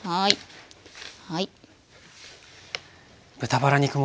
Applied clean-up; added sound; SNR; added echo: none; none; none; none.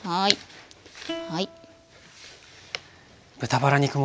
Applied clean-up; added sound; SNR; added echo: none; Plucked string instrument; 15 dB; none.